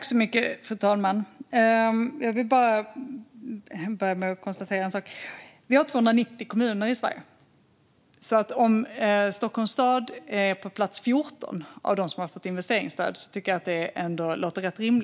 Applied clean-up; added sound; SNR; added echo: none; none; none; none.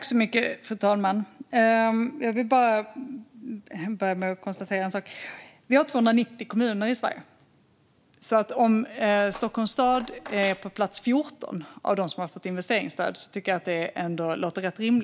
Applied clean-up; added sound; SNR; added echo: none; Cutlery, silverware; 19 dB; none.